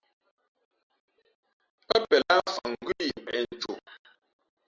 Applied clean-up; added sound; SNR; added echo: none; none; none; none.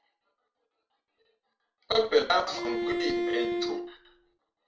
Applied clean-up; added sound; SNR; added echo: none; Bowed string instrument; -1 dB; reverberation time 0.3 s.